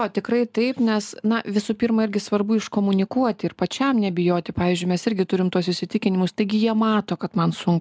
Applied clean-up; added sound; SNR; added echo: none; none; none; none.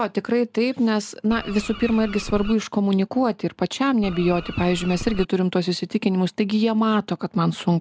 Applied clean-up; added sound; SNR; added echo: none; Bird; 11 dB; none.